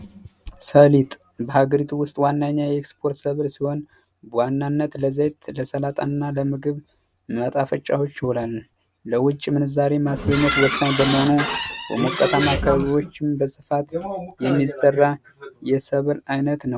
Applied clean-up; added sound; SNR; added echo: none; none; none; none.